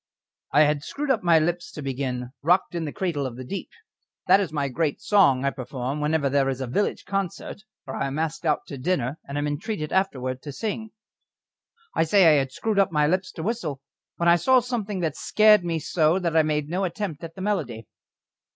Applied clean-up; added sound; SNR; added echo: none; none; none; none.